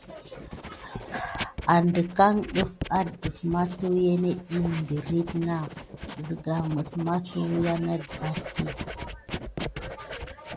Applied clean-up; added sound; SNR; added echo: none; Writing; 10 dB; none.